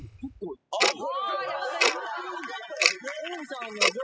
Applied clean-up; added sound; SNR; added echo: classical method spectral subtraction.